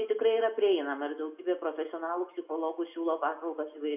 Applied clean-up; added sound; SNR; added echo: none; none; none; reverberation time 0.4 s.